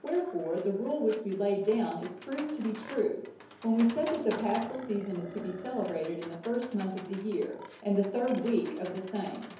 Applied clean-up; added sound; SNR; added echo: none; Livestock, farm animals, working animals; 16 dB; reverberation time 2.2 s.